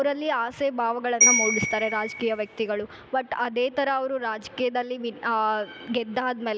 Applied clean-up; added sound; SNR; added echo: none; Bell; -3 dB; none.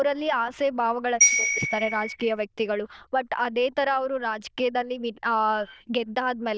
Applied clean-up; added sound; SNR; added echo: neural diffusion model UNIVERSE++.